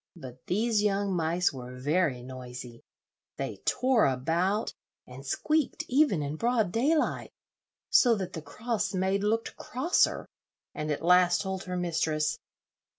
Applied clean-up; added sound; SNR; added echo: none; none; none; none.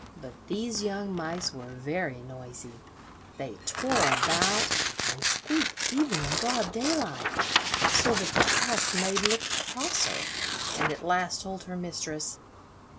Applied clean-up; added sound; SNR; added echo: none; Tearing; -2 dB; none.